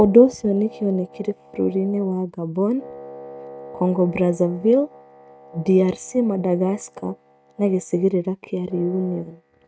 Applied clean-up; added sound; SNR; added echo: neural mask model RNNoise.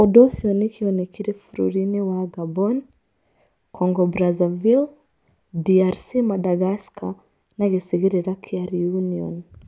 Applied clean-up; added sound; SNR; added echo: none; none; none; none.